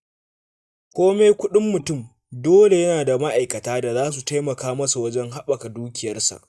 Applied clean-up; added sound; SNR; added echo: neural mask model DeepFilterNet 3.